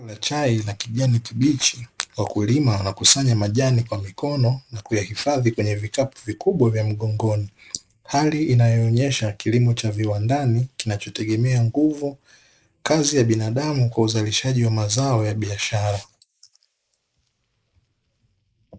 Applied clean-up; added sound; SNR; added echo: neural mask model Resemble Enhance denoiser.